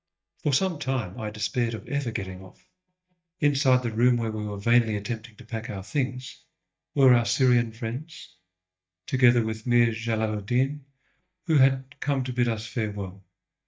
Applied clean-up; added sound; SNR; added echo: neural mask model DeepFilterNet 3.